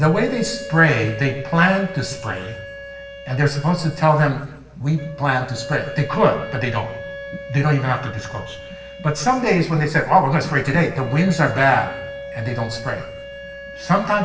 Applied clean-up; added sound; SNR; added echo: none; Wind instrument, woodwind instrument; 14 dB; reverberation time 0.9 s.